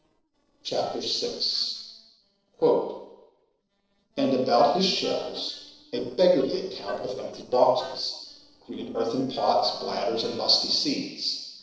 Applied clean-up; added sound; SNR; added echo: neural separator model SepFormer DNS4.